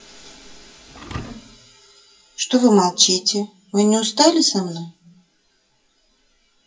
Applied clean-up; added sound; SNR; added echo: classical method WPE with log-MMSE.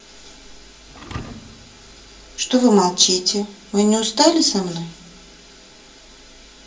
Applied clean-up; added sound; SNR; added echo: none; Thump, thud; 19 dB; reverberation time 0.3 s.